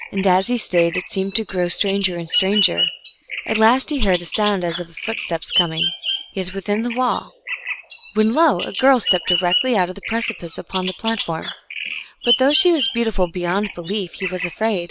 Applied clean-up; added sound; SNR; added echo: none; Bird vocalization, bird call, bird song; 6 dB; none.